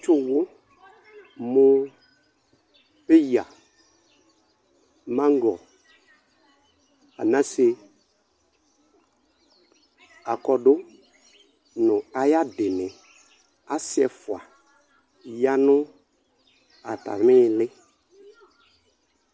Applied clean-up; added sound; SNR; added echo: none; none; none; none.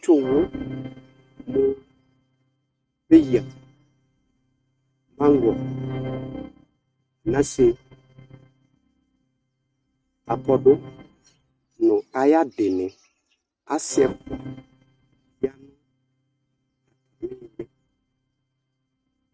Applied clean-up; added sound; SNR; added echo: neural mask model RNNoise.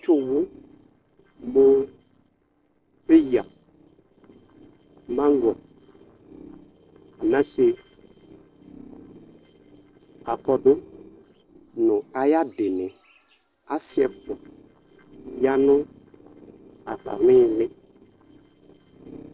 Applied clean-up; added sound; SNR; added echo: neural separator model SepFormer DNS4.